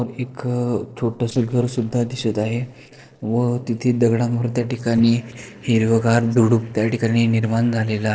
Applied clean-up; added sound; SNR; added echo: neural separator model SepFormer DNS4.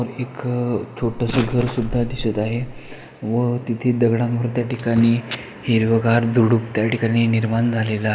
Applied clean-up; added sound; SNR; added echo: neural mask model Resemble Enhance denoiser.